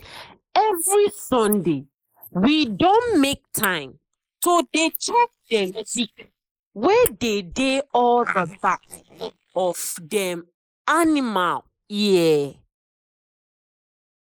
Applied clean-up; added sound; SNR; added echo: neural mask model Resemble Enhance denoiser.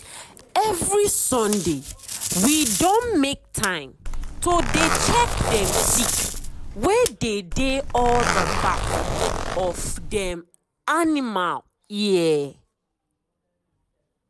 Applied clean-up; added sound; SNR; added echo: none; Packing tape, duct tape + Zipper (clothing); 1 dB; none.